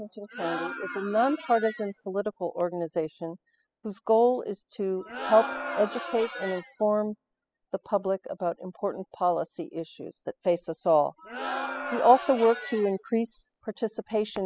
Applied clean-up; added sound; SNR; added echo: classical method spectral subtraction.